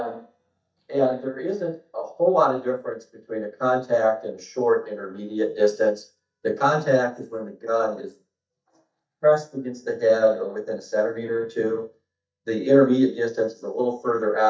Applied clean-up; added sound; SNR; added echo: neural mask model DeepFilterNet 3.